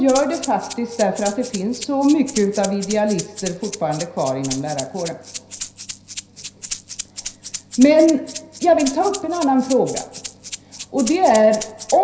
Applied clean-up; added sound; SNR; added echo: none; Rattle (instrument); 13 dB; reverberation time 0.5 s.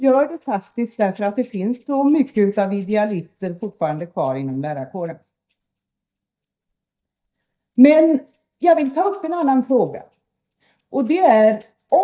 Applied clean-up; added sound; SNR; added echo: neural mask model DeepFilterNet 3.